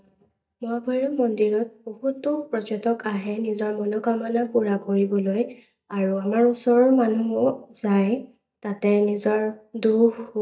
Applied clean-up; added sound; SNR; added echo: neural mask model DeepFilterNet 3.